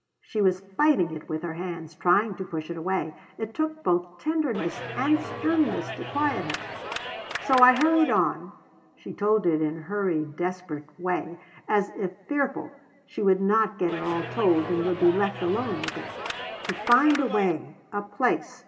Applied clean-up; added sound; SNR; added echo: none; Clapping; 8 dB; reverberation time 1.5 s.